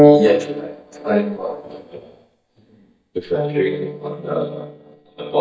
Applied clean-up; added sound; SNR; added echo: neural mask model DeepFilterNet 3.